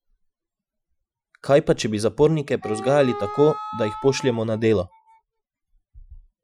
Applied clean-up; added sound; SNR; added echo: classical method Wiener filter.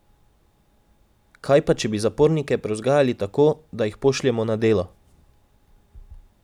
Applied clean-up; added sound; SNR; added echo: none; none; none; none.